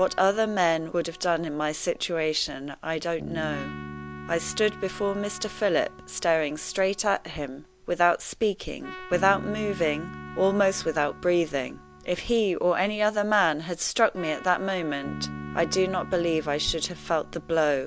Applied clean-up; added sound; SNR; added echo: none; Trumpet + Bass guitar; 15 dB; none.